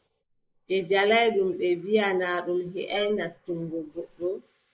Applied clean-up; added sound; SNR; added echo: neural mask model Resemble Enhance denoiser.